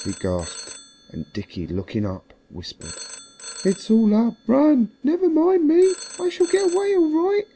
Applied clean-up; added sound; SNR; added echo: none; Telephone; 18 dB; none.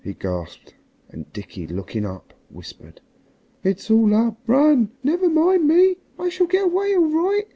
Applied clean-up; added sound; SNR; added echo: none; none; none; none.